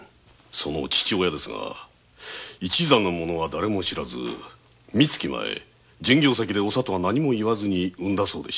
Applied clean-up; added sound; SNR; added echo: none; none; none; none.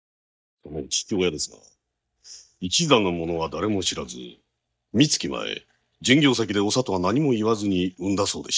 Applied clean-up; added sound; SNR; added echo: neural mask model DeepFilterNet 3.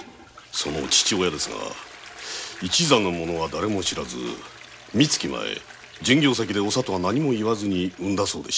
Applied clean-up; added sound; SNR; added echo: none; Toilet flush; 19 dB; none.